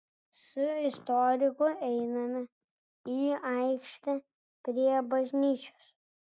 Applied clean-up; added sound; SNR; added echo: none; none; none; none.